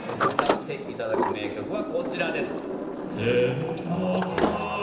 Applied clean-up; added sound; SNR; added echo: none; Sliding door; 1 dB; reverberation time 0.9 s.